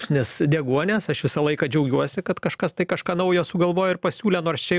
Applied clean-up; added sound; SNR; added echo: none; none; none; none.